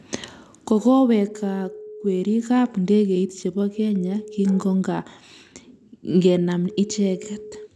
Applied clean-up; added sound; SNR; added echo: none; Telephone; 16 dB; none.